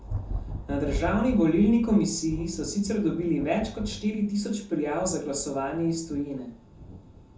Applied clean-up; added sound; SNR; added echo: none; Thunder; 11 dB; reverberation time 0.6 s.